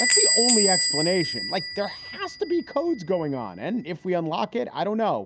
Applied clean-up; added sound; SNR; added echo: none; Door / Bell; -1 dB; none.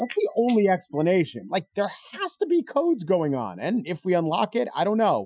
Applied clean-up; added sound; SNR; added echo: classical method Wiener filter.